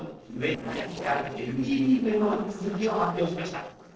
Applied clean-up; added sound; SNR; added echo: neural separator model SepFormer DNS4.